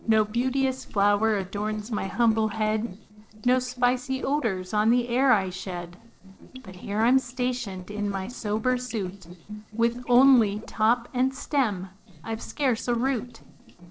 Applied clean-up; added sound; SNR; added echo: neural separator model SepFormer DNS4.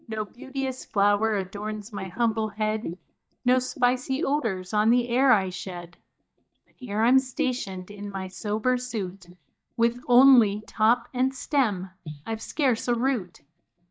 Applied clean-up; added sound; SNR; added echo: neural mask model DeepFilterNet 3.